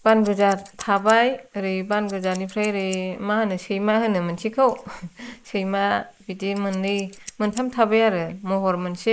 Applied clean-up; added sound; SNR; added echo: neural mask model Resemble Enhance denoiser.